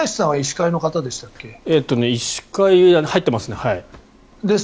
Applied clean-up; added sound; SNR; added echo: none; none; none; none.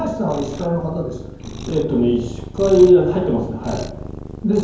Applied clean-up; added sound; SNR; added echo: none; Cat; 13 dB; reverberation time 0.9 s.